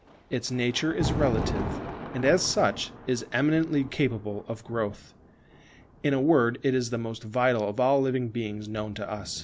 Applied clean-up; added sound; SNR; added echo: none; Thunder; 10 dB; none.